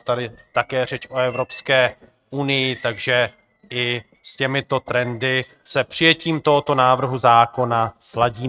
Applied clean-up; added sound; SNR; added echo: neural mask model RNNoise.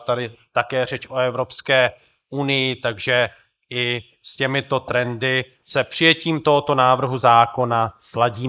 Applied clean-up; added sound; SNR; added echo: neural mask model Resemble Enhance denoiser.